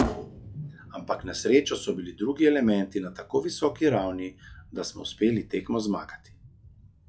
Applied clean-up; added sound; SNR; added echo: classical method log-MMSE.